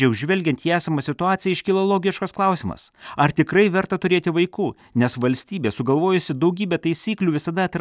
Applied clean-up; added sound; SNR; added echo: none; none; none; none.